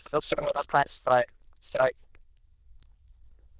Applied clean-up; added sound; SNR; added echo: neural diffusion model UNIVERSE++.